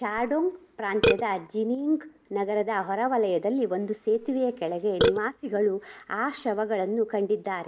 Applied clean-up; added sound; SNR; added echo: neural mask model Resemble Enhance denoiser.